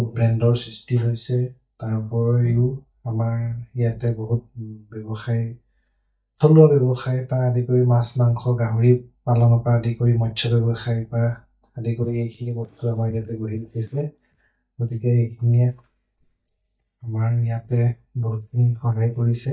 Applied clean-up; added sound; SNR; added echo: neural mask model DeepFilterNet 3.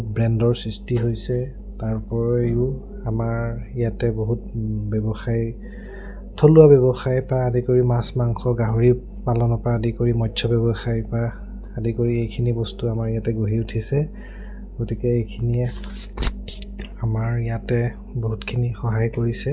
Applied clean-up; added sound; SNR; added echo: none; none; none; none.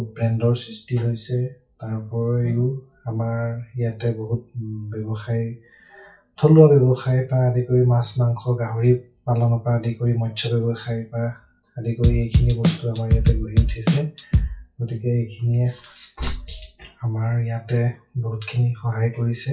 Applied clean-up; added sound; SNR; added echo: classical method WPE with log-MMSE.